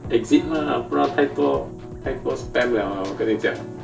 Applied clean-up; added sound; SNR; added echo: none; Keyboard (musical); 12 dB; reverberation time 0.2 s.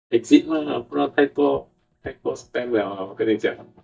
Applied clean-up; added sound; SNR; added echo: neural mask model DeepFilterNet 3.